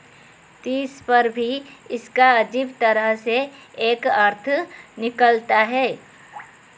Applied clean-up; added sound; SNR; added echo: none; none; none; none.